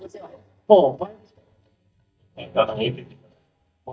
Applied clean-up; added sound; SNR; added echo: neural mask model DeepFilterNet 3.